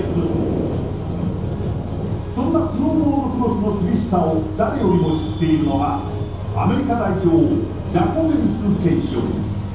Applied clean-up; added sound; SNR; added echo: none; Bus; 9 dB; reverberation time 0.9 s.